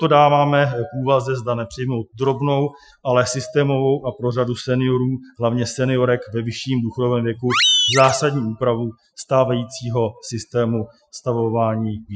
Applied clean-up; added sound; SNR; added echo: classical method Wiener filter.